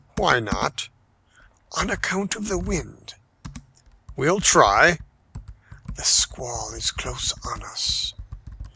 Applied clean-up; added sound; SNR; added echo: none; Computer keyboard; 13 dB; none.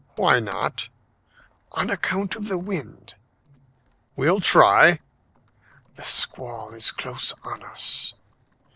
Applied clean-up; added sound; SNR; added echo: neural separator model SepFormer DNS4.